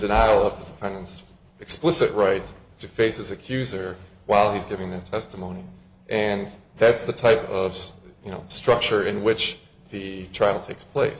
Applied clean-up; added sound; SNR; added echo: none; none; none; none.